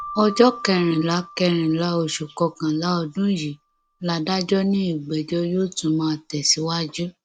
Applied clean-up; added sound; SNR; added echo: none; Keyboard (musical); 20 dB; none.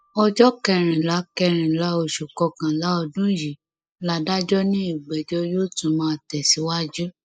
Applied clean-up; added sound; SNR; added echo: classical method spectral subtraction.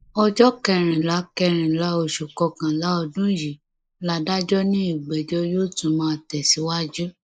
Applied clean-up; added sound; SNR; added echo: neural mask model Resemble Enhance denoiser.